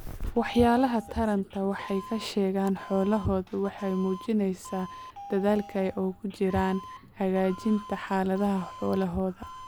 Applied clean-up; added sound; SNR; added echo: none; Doorbell; 15 dB; none.